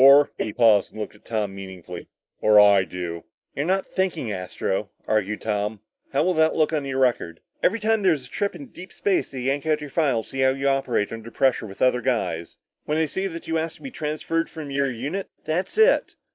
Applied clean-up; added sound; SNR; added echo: neural mask model Resemble Enhance denoiser.